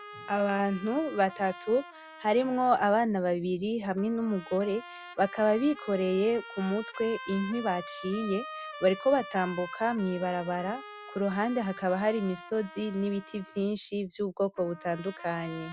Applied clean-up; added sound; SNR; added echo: none; Trumpet; 16 dB; none.